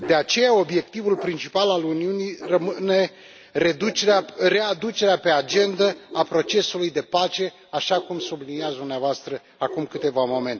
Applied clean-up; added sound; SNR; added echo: none; Bark; 17 dB; none.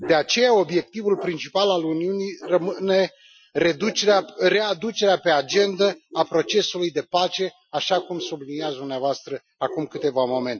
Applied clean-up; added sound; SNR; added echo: classical method Wiener filter.